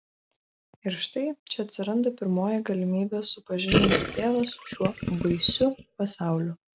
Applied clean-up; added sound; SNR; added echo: none; Gurgling; 1 dB; none.